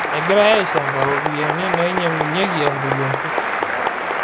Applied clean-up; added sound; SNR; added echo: none; Applause; 0 dB; none.